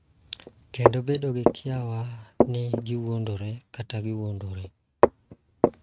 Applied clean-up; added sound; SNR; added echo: neural mask model RNNoise.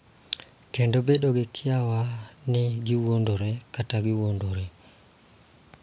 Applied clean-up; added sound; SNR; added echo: none; none; none; none.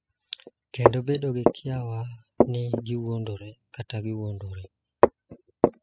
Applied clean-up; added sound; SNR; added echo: classical method spectral subtraction.